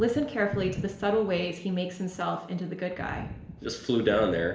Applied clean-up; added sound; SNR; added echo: none; Thunder; 13 dB; reverberation time 1.2 s.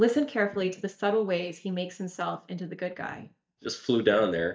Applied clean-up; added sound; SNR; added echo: neural mask model DeepFilterNet 3.